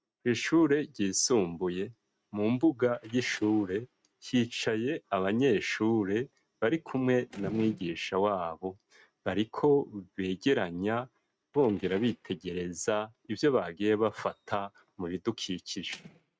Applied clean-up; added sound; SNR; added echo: neural mask model RNNoise.